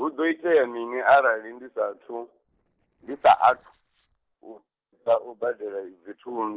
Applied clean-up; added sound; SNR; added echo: neural separator model SepFormer DNS4.